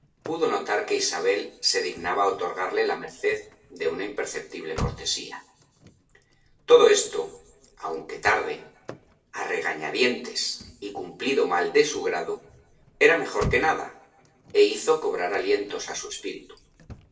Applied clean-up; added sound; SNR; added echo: none; Slam / Car; 17 dB; reverberation time 0.8 s.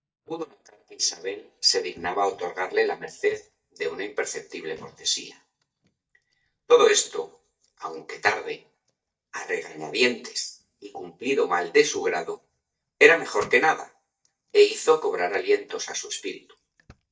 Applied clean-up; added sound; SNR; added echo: neural mask model DeepFilterNet 3.